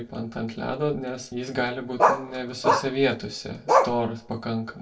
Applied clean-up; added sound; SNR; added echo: none; Bark; -4 dB; reverberation time 0.2 s.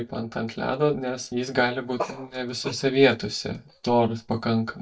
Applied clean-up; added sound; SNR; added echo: neural mask model DeepFilterNet 3.